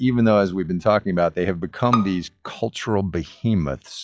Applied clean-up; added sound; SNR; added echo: classical method log-MMSE.